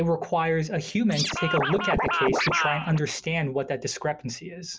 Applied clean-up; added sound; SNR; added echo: none; Scratching (performance technique); 0 dB; none.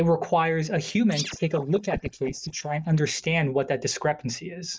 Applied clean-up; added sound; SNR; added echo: neural mask model DeepFilterNet 3.